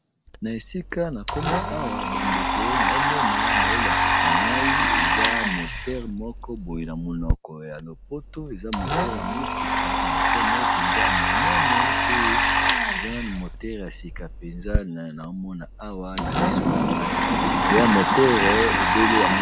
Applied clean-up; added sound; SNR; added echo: none; Domestic sounds, home sounds; -5 dB; none.